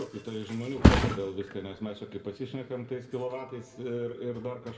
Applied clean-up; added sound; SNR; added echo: none; Thump, thud; -5 dB; reverberation time 1.2 s.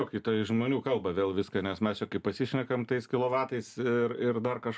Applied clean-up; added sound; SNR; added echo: none; none; none; none.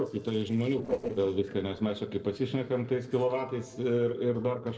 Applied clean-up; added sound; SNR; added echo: neural separator model SepFormer DNS4.